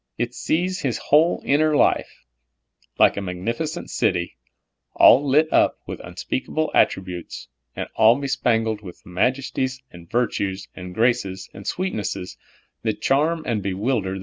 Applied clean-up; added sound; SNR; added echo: none; none; none; none.